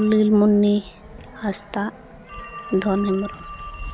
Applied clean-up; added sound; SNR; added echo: none; Telephone; 16 dB; none.